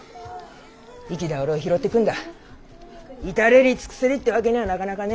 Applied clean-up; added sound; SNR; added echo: none; none; none; none.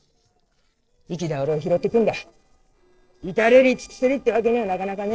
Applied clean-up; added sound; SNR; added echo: neural separator model SepFormer DNS4.